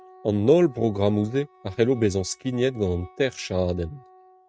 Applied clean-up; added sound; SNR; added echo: neural mask model RNNoise.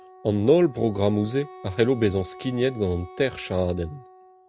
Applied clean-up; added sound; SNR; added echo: none; Wind instrument, woodwind instrument; 20 dB; none.